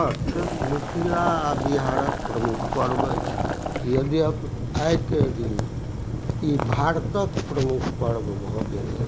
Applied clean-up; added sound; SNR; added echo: none; Boiling; 1 dB; none.